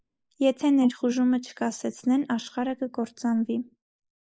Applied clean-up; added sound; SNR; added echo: neural mask model Resemble Enhance denoiser.